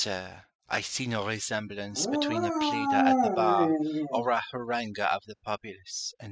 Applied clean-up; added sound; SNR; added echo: classical method spectral subtraction.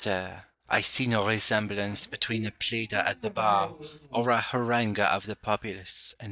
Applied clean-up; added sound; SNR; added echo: neural mask model DeepFilterNet 3.